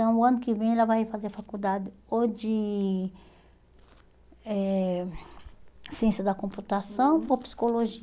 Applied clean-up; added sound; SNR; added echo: none; none; none; none.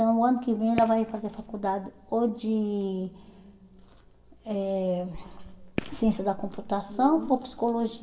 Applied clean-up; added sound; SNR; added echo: none; Fireworks; 14 dB; reverberation time 2.9 s.